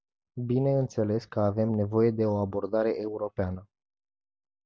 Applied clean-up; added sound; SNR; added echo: none; none; none; none.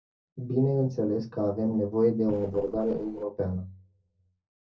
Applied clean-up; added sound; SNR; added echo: neural separator model SepFormer DNS4.